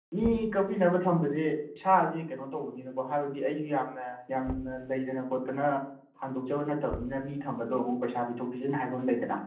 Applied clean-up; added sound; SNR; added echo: none; Knock / Wood; 18 dB; reverberation time 0.6 s.